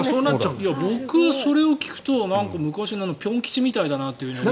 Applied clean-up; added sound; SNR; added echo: none; none; none; none.